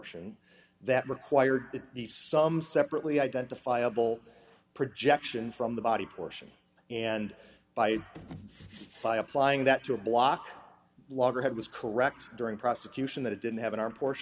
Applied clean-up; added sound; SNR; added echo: none; none; none; none.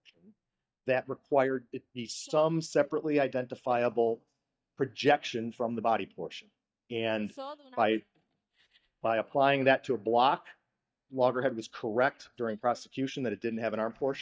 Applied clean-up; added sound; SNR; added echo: neural mask model DeepFilterNet 3.